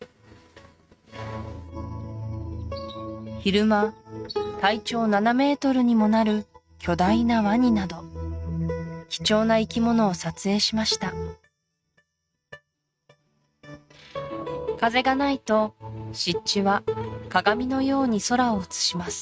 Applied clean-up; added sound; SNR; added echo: neural mask model RNNoise.